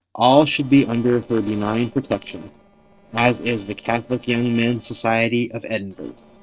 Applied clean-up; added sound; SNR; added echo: neural separator model SepFormer DNS4.